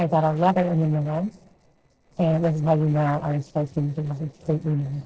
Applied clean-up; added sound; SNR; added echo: neural separator model SepFormer DNS4.